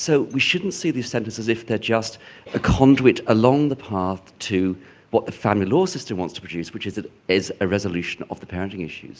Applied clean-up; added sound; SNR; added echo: none; none; none; none.